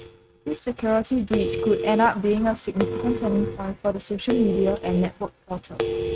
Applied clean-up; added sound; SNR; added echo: neural mask model RNNoise.